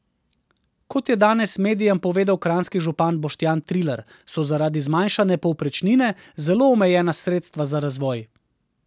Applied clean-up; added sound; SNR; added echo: none; none; none; none.